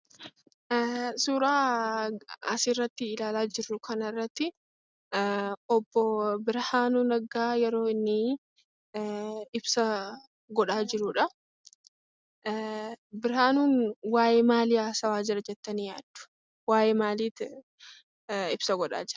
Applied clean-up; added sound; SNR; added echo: none; none; none; none.